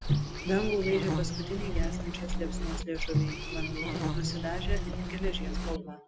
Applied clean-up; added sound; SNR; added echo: none; Walk, footsteps / Insect + Microwave oven; -4 dB; none.